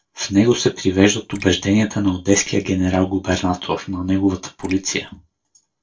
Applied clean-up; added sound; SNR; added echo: neural separator model SepFormer DNS4.